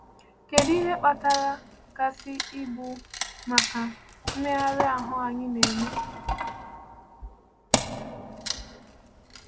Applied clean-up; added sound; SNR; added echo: none; Wood; 2 dB; none.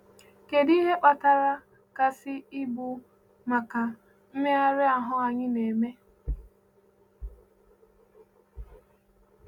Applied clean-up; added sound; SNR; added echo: none; none; none; none.